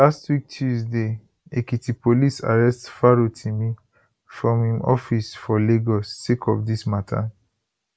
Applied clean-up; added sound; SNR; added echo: none; none; none; none.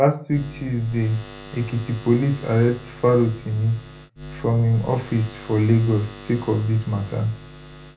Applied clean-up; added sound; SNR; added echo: none; Buzz; 17 dB; reverberation time 0.3 s.